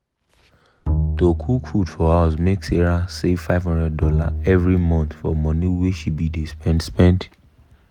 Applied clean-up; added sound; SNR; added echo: none; Bowed string instrument; 7 dB; none.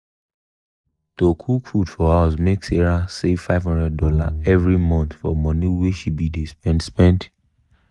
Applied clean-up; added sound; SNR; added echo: neural mask model DeepFilterNet 3.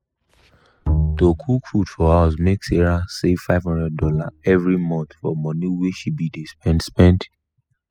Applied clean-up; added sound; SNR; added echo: classical method spectral subtraction.